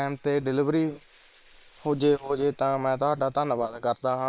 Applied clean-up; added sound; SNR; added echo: neural separator model SepFormer WHAM!.